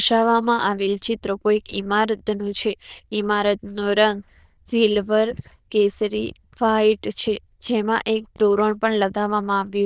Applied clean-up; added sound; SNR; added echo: neural diffusion model UNIVERSE++.